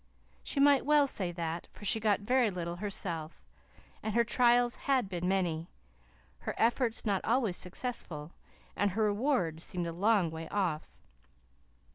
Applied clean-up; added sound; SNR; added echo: none; none; none; none.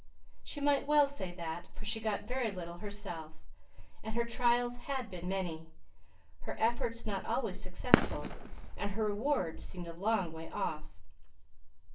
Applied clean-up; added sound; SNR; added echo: none; Fireworks; 2 dB; reverberation time 0.3 s.